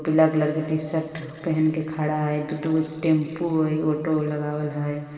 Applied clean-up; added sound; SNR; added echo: none; none; none; reverberation time 2.4 s.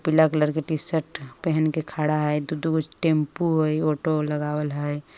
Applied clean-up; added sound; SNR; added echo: none; none; none; none.